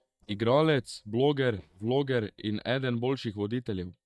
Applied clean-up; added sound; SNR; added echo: neural mask model DeepFilterNet 3.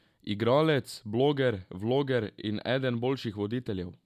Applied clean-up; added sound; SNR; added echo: none; none; none; none.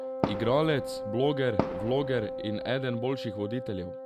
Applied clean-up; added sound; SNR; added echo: none; Wind instrument, woodwind instrument + Fireworks; 4 dB; none.